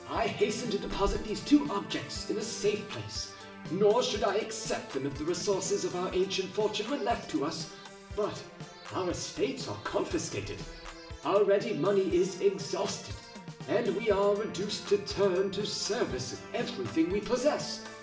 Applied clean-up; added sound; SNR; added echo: none; Organ; 14 dB; reverberation time 0.6 s.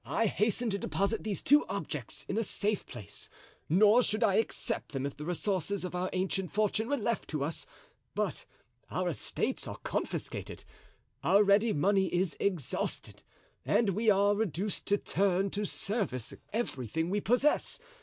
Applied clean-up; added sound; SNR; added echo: none; none; none; none.